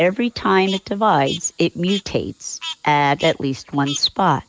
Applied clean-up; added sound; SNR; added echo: neural mask model Resemble Enhance denoiser.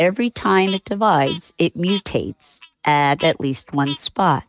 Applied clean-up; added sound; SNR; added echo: neural mask model RNNoise.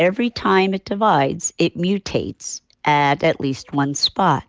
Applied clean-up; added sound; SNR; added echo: none; none; none; none.